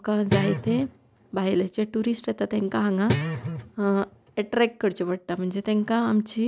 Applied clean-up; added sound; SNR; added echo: none; Guitar; 5 dB; none.